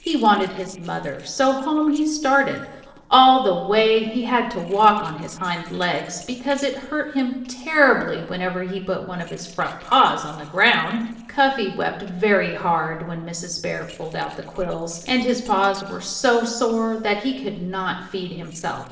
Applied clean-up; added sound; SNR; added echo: neural separator model SepFormer DNS4.